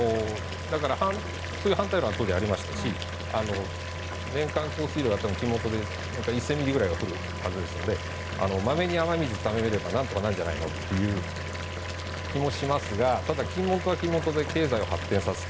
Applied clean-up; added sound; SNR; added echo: none; Fill (with liquid) / Bathtub (filling or washing) / Water tap, faucet + Car; 5 dB; none.